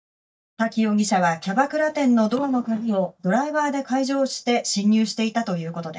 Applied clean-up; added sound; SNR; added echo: neural mask model DeepFilterNet 3.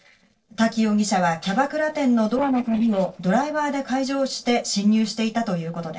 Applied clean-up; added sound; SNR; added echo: neural separator model SepFormer DNS4.